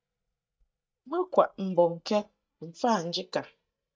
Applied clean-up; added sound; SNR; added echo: neural mask model DeepFilterNet 3.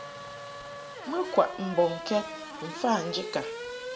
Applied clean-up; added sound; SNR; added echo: none; Race car, auto racing / Accelerating, revving, vroom; 9 dB; reverberation time 1.1 s.